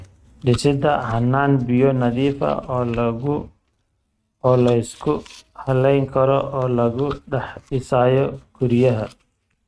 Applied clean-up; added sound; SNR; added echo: neural mask model RNNoise.